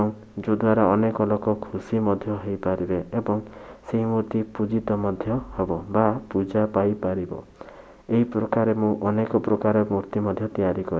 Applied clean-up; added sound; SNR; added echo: none; none; none; none.